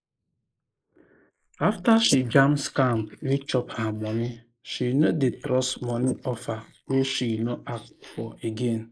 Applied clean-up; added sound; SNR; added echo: neural mask model Resemble Enhance denoiser.